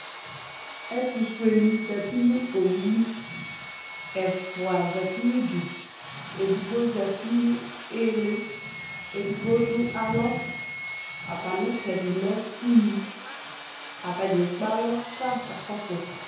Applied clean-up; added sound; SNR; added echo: none; Sawing; 9 dB; reverberation time 0.9 s.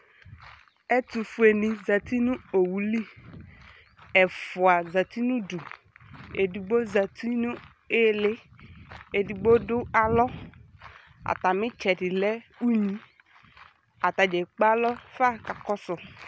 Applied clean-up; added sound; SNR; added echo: none; none; none; none.